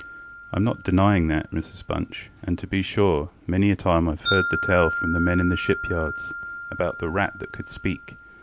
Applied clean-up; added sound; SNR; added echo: none; Wind chime; 8 dB; none.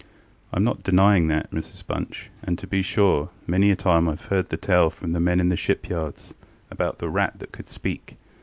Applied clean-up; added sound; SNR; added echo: none; none; none; none.